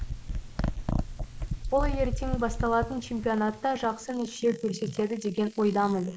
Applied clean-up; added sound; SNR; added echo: neural mask model Resemble Enhance denoiser.